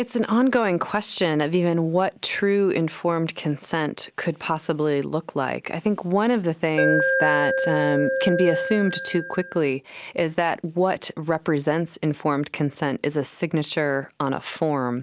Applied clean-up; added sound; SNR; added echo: none; Alarm; 1 dB; none.